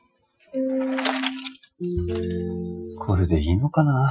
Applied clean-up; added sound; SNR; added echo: classical method Wiener filter.